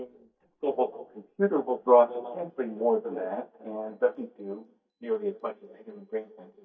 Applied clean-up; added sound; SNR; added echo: neural mask model DeepFilterNet 3.